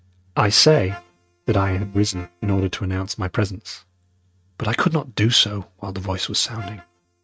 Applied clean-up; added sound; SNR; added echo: neural mask model RNNoise.